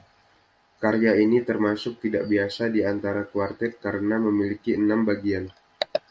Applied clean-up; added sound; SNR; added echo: none; none; none; none.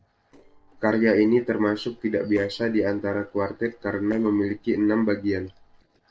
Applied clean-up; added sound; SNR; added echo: neural separator model SepFormer DNS4.